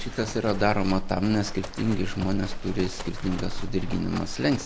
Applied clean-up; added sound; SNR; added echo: none; Livestock, farm animals, working animals; 4 dB; none.